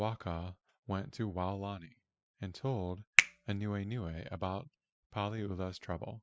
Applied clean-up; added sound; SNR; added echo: classical method spectral subtraction.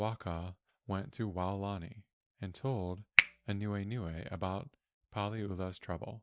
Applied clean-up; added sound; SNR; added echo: neural mask model DeepFilterNet 3.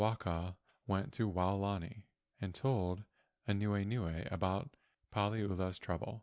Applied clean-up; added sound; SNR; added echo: none; none; none; none.